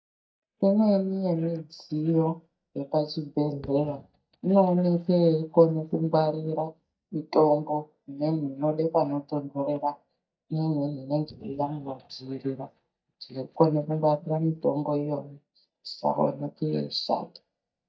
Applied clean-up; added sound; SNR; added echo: neural mask model DeepFilterNet 3.